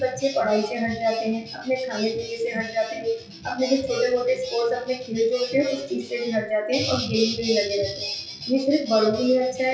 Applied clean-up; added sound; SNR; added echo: classical method WPE with log-MMSE.